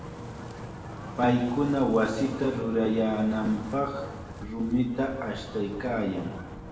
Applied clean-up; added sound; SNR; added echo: none; Wind; 11 dB; reverberation time 1.1 s.